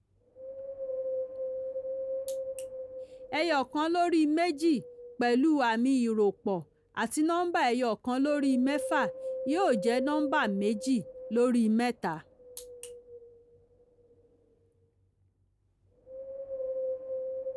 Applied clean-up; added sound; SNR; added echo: none; Wind; 9 dB; none.